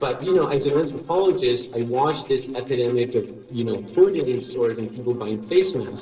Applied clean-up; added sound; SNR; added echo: neural separator model SepFormer DNS4.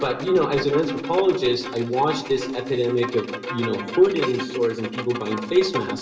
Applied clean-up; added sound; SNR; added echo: none; Bowed string instrument; 10 dB; reverberation time 1.3 s.